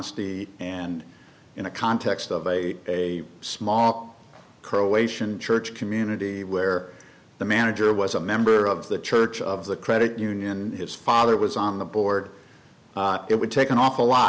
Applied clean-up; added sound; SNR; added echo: none; none; none; none.